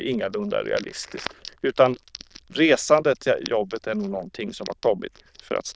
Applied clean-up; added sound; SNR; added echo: neural diffusion model UNIVERSE++.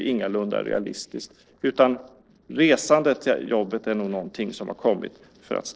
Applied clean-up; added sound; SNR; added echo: neural separator model SepFormer DNS4.